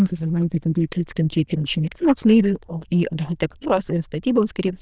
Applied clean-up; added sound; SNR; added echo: neural diffusion model UNIVERSE++.